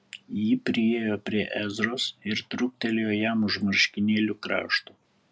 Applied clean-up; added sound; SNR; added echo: none; none; none; none.